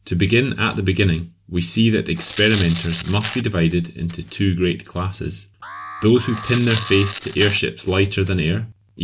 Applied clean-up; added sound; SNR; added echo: none; Tearing + Alarm; 11 dB; none.